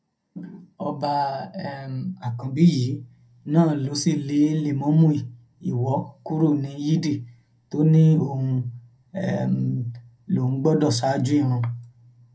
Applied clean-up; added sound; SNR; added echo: none; none; none; reverberation time 0.2 s.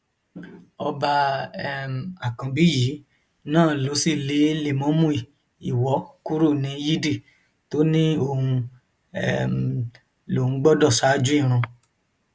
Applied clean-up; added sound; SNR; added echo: none; none; none; none.